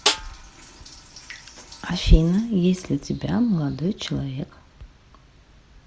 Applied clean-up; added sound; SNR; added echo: none; Snare drum; 5 dB; none.